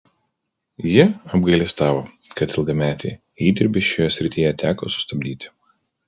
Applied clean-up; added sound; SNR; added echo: none; none; none; none.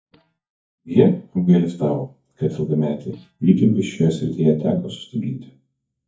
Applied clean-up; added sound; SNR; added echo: neural mask model DeepFilterNet 3.